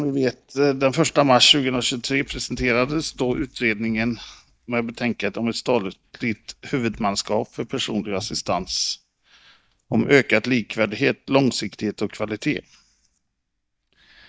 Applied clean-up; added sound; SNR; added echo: neural mask model DeepFilterNet 3.